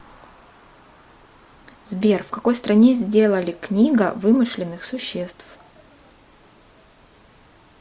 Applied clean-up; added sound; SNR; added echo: none; none; none; none.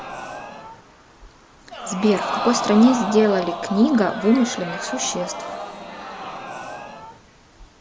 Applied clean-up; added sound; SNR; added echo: none; Crowd; 8 dB; none.